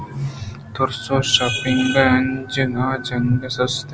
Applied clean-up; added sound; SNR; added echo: none; none; none; none.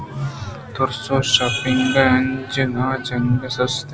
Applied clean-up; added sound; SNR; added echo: none; Crowd; 20 dB; none.